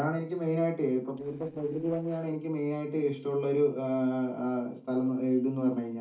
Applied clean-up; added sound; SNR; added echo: neural separator model SepFormer DNS4.